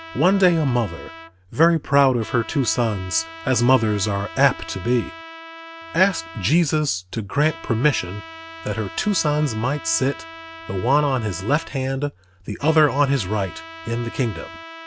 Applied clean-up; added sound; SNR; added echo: none; Trumpet; 16 dB; none.